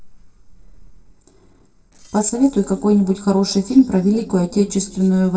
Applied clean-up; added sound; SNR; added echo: neural separator model SepFormer DNS4.